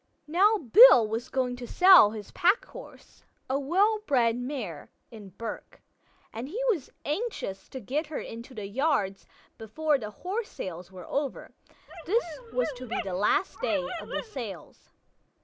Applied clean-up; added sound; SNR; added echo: none; Dog; 9 dB; none.